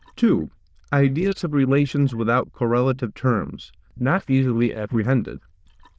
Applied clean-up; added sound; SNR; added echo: neural diffusion model UNIVERSE++.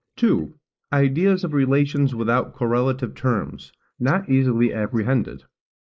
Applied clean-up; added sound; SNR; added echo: neural mask model Resemble Enhance denoiser.